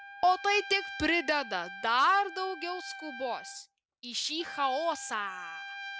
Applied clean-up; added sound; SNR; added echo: none; Trumpet; 13 dB; none.